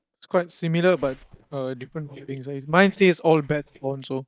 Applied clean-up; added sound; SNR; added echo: neural mask model DeepFilterNet 3.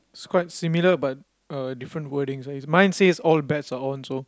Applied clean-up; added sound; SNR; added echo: none; none; none; none.